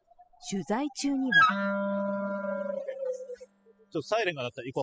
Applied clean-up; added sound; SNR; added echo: classical method spectral subtraction.